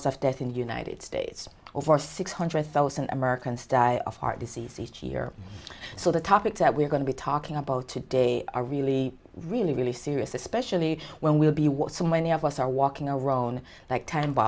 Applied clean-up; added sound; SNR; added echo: none; none; none; none.